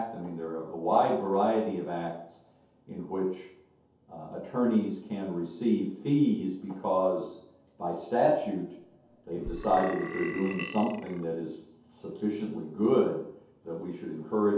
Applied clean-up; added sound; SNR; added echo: none; Burping, eructation; 10 dB; reverberation time 0.7 s.